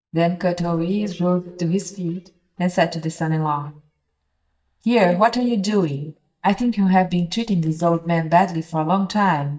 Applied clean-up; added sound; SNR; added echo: neural mask model DeepFilterNet 3.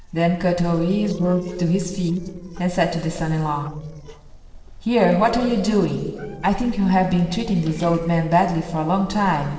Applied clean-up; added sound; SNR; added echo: neural separator model SepFormer DNS4.